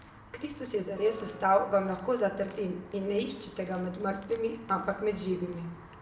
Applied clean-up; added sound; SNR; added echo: none; Walk, footsteps / Bell; 18 dB; reverberation time 0.6 s.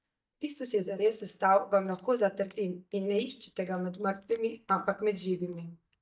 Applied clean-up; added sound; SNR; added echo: neural mask model DeepFilterNet 3.